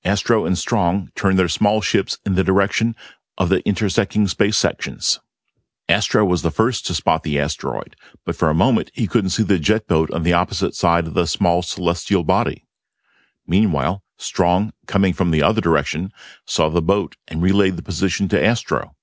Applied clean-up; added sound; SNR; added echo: none; none; none; none.